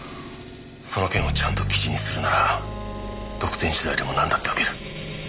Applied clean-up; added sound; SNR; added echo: none; Wind instrument, woodwind instrument; 16 dB; none.